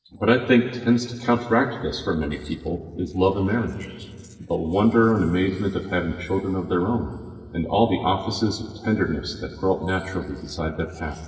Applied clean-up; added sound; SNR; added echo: neural separator model SepFormer DNS4.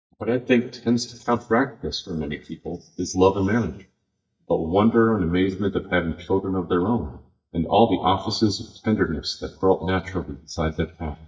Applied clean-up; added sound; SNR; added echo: neural mask model DeepFilterNet 3.